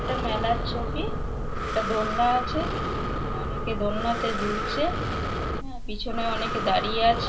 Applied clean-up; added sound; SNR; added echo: none; Breathing; -1 dB; reverberation time 3.0 s.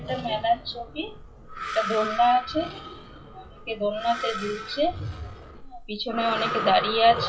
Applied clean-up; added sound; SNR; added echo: classical method WPE with log-MMSE.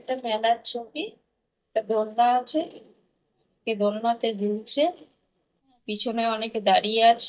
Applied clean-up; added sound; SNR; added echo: neural mask model DeepFilterNet 3.